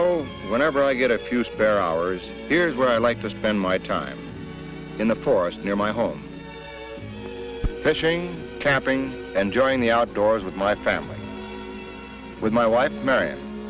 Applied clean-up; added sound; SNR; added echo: none; none; none; none.